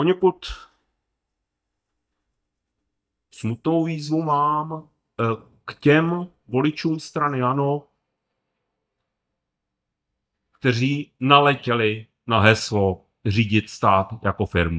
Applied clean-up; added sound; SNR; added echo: neural mask model DeepFilterNet 3.